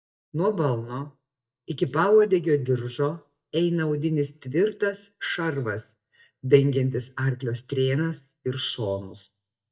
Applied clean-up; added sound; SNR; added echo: neural mask model DeepFilterNet 3.